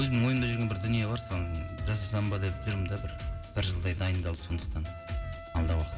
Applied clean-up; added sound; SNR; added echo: none; Wind instrument, woodwind instrument; 17 dB; reverberation time 1.1 s.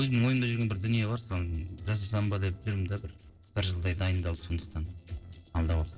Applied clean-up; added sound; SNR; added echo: neural separator model SepFormer DNS4.